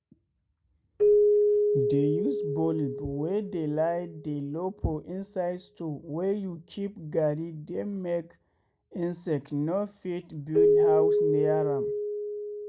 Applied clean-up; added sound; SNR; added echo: none; Keyboard (musical); -3 dB; none.